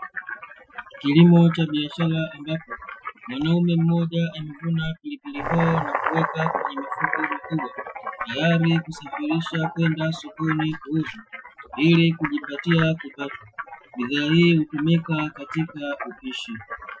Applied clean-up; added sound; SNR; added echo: classical method Wiener filter.